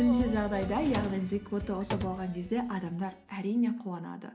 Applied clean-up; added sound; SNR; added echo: none; Drawer open or close; 9 dB; none.